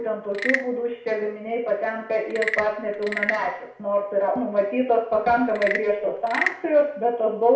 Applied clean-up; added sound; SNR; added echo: none; Wood / Percussion / Frog; 9 dB; reverberation time 0.6 s.